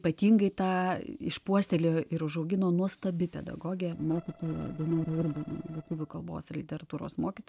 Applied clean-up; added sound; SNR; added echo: neural separator model SepFormer DNS4.